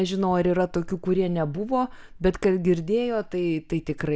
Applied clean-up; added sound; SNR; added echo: none; none; none; none.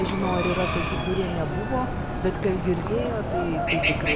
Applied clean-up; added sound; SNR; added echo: none; Chicken, rooster; -1 dB; none.